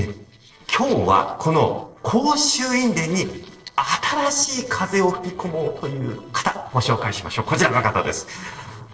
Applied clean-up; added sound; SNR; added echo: neural separator model SepFormer DNS4.